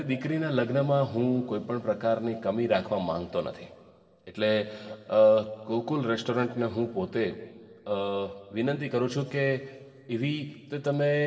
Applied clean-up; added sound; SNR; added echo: none; none; none; reverberation time 2.0 s.